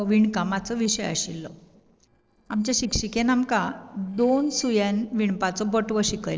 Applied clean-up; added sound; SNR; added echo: neural separator model SepFormer DNS4.